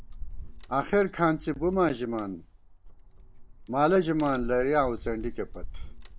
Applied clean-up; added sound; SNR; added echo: none; Crack; 11 dB; none.